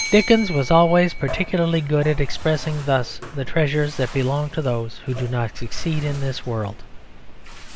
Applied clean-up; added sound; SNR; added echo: none; Bathtub (filling or washing) + Bell; 16 dB; none.